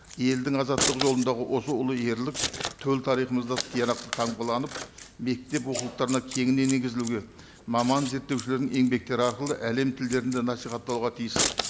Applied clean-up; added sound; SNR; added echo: none; Scissors; 8 dB; none.